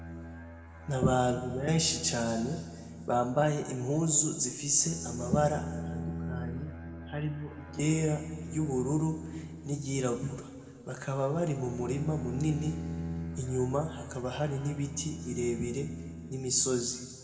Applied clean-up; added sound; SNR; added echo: none; Bowed string instrument; 9 dB; reverberation time 1.9 s.